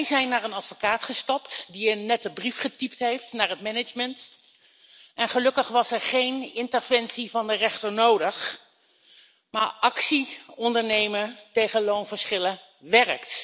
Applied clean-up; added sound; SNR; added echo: none; none; none; none.